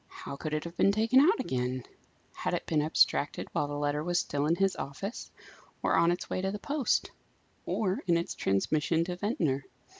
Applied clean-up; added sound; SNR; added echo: none; none; none; none.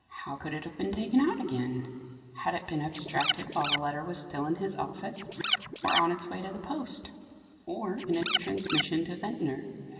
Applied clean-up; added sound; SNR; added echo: none; Scratching (performance technique); -5 dB; reverberation time 2.7 s.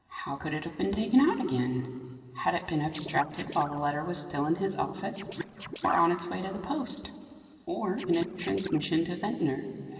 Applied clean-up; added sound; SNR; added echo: neural separator model SepFormer DNS4.